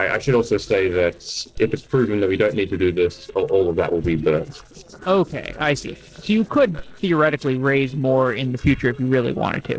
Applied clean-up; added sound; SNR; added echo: neural separator model SepFormer DNS4.